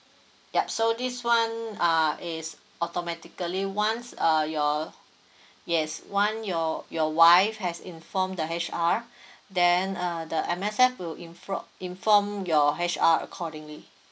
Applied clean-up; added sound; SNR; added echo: none; none; none; none.